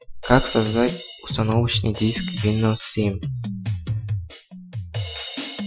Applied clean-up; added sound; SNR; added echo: classical method Wiener filter.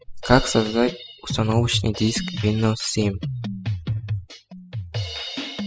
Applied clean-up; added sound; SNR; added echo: classical method spectral subtraction.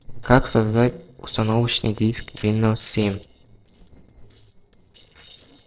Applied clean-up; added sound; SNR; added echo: neural separator model SepFormer DNS4.